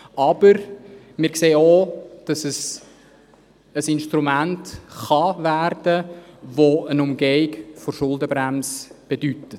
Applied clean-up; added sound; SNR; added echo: none; none; none; none.